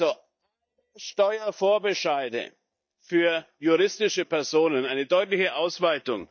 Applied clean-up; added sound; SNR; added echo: neural mask model DeepFilterNet 3.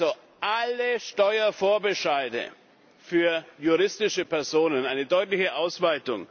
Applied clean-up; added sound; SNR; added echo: none; none; none; none.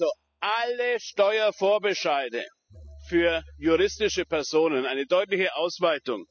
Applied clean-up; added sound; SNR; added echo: classical method spectral subtraction.